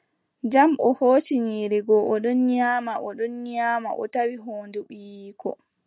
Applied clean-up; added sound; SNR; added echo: none; none; none; none.